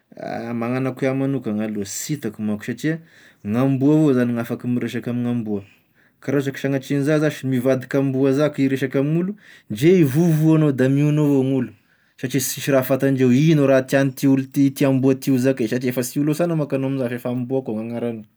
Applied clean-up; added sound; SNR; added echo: none; none; none; none.